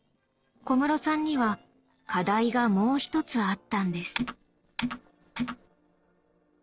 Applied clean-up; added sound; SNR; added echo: neural separator model SepFormer DNS4.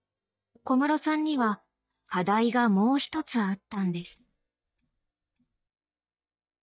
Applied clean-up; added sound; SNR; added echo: neural mask model DeepFilterNet 3.